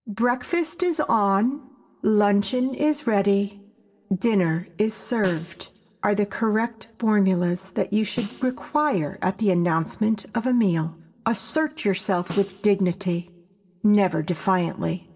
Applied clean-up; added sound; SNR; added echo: neural separator model SepFormer DNS4.